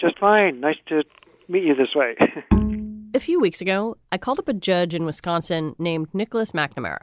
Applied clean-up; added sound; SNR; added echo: none; Bowed string instrument; 2 dB; none.